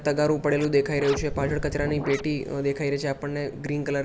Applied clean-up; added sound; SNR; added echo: none; Scratching (performance technique); 9 dB; none.